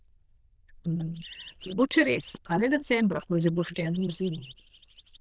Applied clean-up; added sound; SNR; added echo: neural diffusion model UNIVERSE++.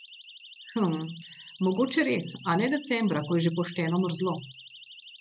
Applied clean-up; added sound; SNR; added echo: none; Siren; 19 dB; none.